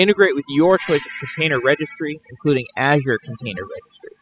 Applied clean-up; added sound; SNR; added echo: classical method spectral subtraction.